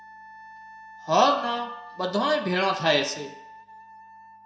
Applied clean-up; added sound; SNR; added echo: none; Wind instrument, woodwind instrument; 19 dB; reverberation time 0.6 s.